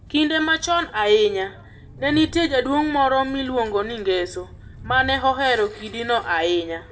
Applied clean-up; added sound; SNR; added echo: none; Train; 18 dB; reverberation time 0.3 s.